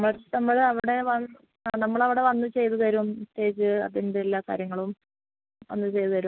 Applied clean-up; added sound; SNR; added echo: none; none; none; none.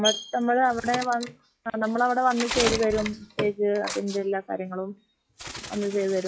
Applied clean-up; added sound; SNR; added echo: classical method log-MMSE.